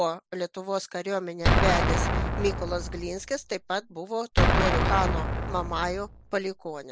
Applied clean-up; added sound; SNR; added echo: none; Explosion; -4 dB; none.